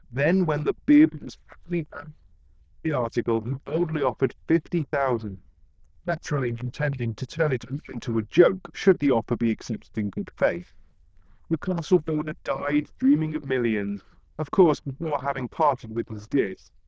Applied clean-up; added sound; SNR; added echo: neural diffusion model UNIVERSE++.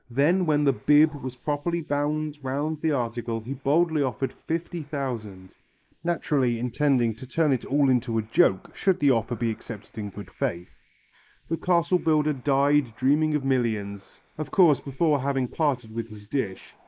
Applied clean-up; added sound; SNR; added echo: neural mask model Resemble Enhance denoiser.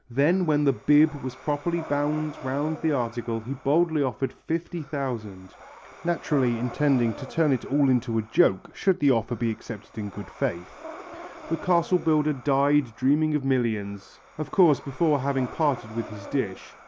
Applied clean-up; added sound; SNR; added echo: none; Breathing; 18 dB; none.